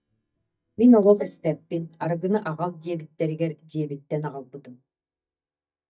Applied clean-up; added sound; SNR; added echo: neural mask model DeepFilterNet 3.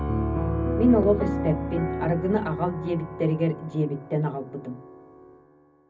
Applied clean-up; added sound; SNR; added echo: none; Piano; 4 dB; reverberation time 0.4 s.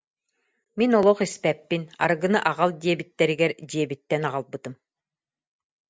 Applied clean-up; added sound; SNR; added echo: none; none; none; none.